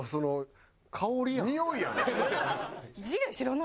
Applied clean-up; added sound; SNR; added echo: none; none; none; none.